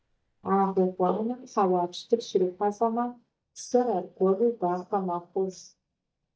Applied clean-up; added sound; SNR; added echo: neural mask model DeepFilterNet 3.